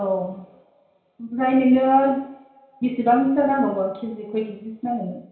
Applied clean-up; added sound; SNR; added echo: none; none; none; reverberation time 0.6 s.